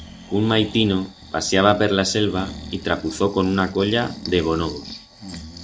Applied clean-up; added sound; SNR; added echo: none; Breathing; 16 dB; none.